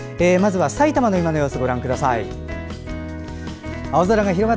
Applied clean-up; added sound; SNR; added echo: none; none; none; none.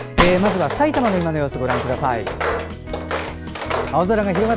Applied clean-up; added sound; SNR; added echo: none; Gunshot, gunfire + Walk, footsteps; 4 dB; none.